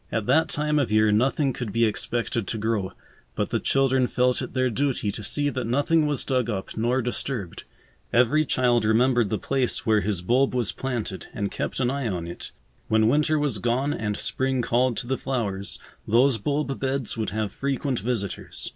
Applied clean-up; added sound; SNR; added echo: none; none; none; none.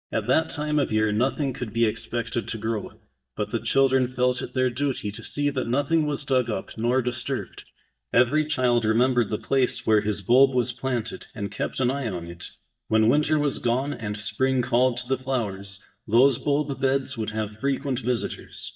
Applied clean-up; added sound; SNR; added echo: neural mask model DeepFilterNet 3.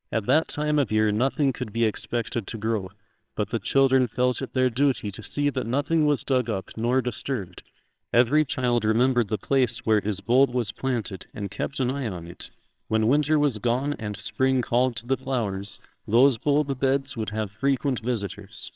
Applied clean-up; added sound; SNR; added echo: neural separator model SepFormer WHAMR!.